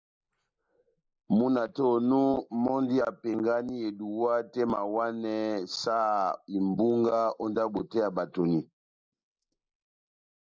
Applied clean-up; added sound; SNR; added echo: neural mask model Resemble Enhance denoiser.